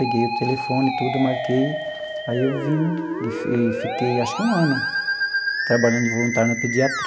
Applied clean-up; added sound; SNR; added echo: none; Musical instrument; 3 dB; none.